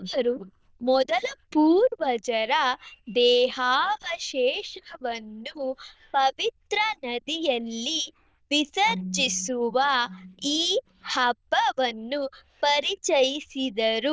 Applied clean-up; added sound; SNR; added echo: neural diffusion model UNIVERSE++.